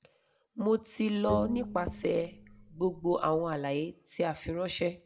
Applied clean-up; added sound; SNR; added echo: none; Bowed string instrument; 9 dB; reverberation time 0.3 s.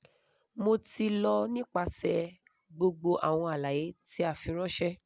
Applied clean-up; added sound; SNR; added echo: none; none; none; none.